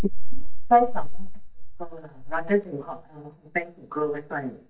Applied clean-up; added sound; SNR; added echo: neural mask model DeepFilterNet 3.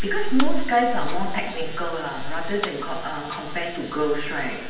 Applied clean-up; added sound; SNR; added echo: none; Shatter; 19 dB; reverberation time 0.8 s.